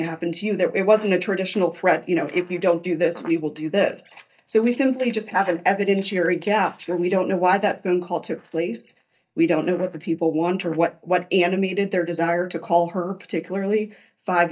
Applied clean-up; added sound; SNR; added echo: neural mask model DeepFilterNet 3.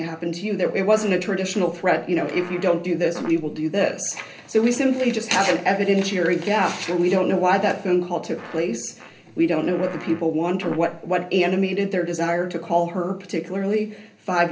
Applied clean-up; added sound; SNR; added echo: none; Fart; 17 dB; reverberation time 0.3 s.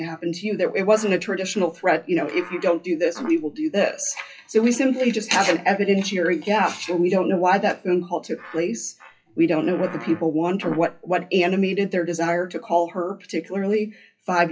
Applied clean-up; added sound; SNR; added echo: classical method WPE with log-MMSE.